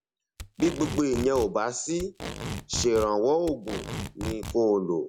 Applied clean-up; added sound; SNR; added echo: none; Packing tape, duct tape; 10 dB; none.